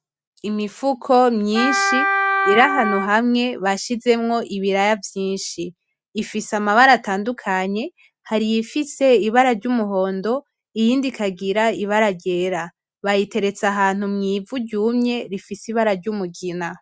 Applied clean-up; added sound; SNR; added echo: neural mask model RNNoise.